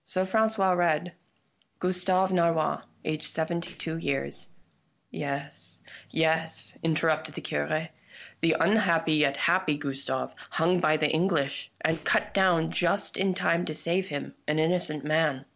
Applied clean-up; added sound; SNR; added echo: neural separator model SepFormer DNS4.